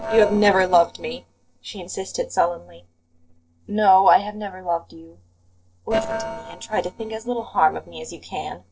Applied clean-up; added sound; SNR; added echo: neural separator model SepFormer DNS4.